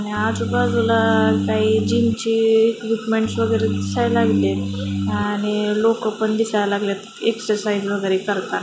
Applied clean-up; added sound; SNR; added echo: none; Organ; 2 dB; none.